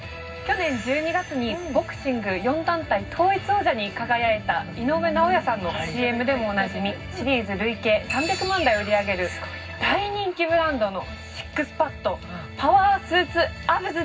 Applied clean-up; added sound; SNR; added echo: none; none; none; reverberation time 0.4 s.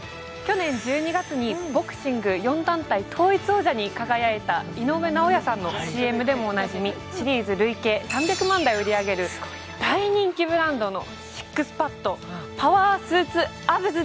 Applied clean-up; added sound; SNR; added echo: none; none; none; none.